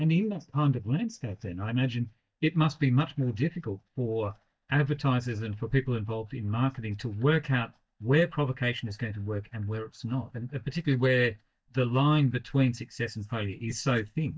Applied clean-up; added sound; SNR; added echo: neural mask model DeepFilterNet 3.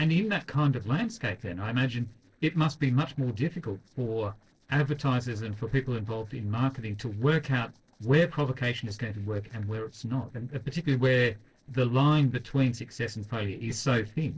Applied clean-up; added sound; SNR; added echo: neural separator model SepFormer DNS4.